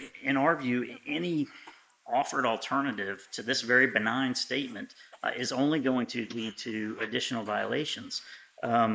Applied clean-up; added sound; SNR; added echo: neural mask model Resemble Enhance denoiser.